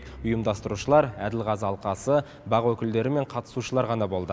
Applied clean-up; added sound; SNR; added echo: none; none; none; none.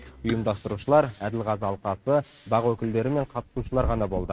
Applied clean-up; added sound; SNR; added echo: neural mask model RNNoise.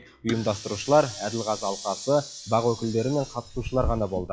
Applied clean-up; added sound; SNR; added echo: classical method log-MMSE.